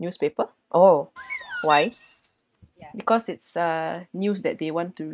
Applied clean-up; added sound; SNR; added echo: neural mask model RNNoise.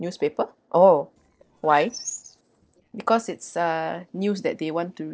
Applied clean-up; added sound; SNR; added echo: neural separator model SepFormer DNS4.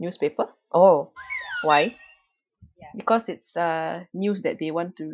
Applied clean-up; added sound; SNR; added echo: classical method Wiener filter.